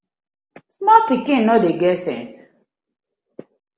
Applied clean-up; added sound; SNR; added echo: none; none; none; none.